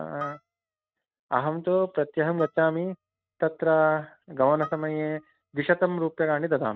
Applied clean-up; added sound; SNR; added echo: neural mask model RNNoise.